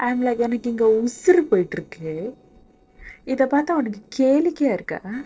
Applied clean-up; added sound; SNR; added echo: neural separator model SepFormer DNS4.